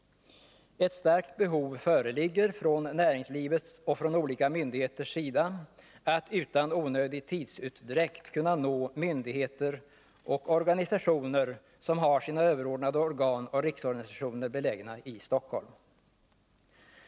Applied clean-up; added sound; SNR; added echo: none; none; none; none.